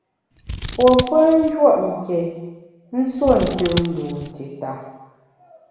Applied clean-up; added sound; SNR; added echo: none; Scissors; 8 dB; reverberation time 1.2 s.